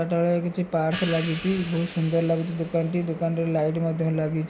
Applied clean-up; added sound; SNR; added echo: none; Crash cymbal / Hi-hat; 15 dB; none.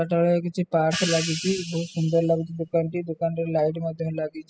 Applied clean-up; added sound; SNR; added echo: classical method spectral subtraction.